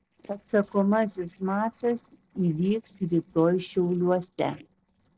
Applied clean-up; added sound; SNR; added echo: neural separator model SepFormer DNS4.